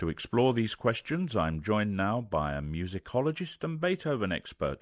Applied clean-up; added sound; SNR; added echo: none; none; none; none.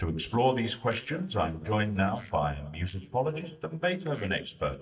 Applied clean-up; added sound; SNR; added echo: neural mask model DeepFilterNet 3.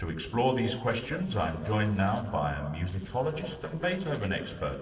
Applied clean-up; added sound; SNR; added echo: neural separator model SepFormer DNS4.